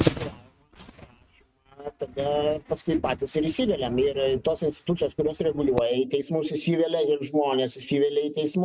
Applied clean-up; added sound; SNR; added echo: neural mask model RNNoise.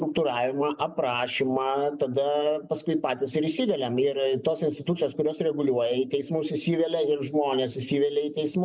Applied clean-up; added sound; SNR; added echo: none; none; none; none.